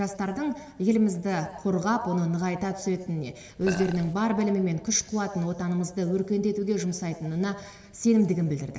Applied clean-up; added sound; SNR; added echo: none; Burping, eructation; 9 dB; reverberation time 1.4 s.